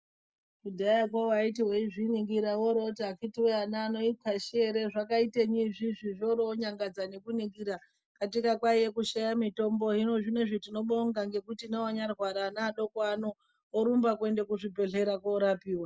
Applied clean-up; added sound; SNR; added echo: none; none; none; none.